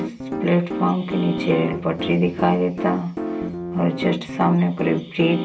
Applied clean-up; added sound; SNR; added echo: none; Piano; 6 dB; reverberation time 0.2 s.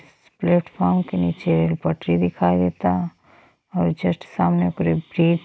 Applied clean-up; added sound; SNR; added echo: none; none; none; none.